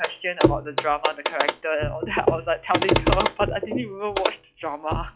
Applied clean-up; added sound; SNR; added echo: classical method log-MMSE.